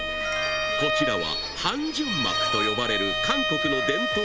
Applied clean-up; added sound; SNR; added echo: none; Bowed string instrument; -2 dB; none.